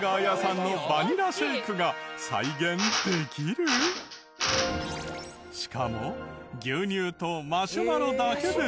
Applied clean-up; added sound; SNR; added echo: none; Drill; 4 dB; none.